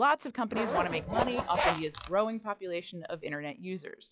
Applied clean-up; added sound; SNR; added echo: classical method log-MMSE.